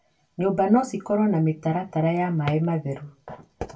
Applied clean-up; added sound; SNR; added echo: none; Drawer open or close; 17 dB; reverberation time 0.1 s.